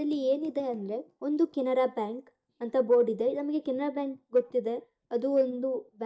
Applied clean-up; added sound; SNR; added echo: neural mask model DeepFilterNet 3.